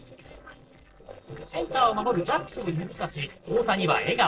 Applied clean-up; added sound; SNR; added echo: neural separator model SepFormer DNS4.